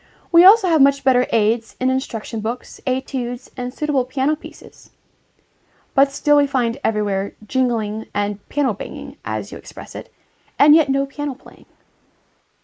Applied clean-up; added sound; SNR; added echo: neural mask model Resemble Enhance denoiser.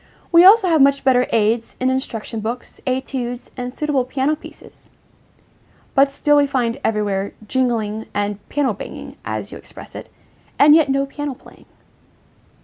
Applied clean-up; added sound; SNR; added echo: none; none; none; none.